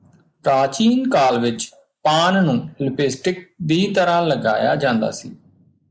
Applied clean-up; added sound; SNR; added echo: neural mask model Resemble Enhance denoiser.